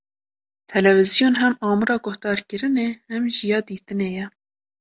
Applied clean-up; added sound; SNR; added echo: none; none; none; none.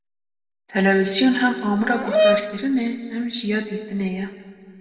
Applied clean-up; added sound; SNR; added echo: none; Brass instrument; 0 dB; reverberation time 1.7 s.